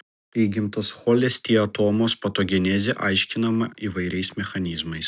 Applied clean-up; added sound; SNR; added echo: none; none; none; none.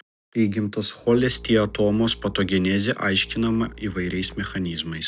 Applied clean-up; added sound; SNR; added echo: none; Bowed string instrument; 19 dB; none.